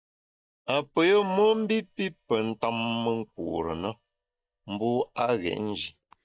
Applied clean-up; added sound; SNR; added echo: neural mask model DeepFilterNet 3.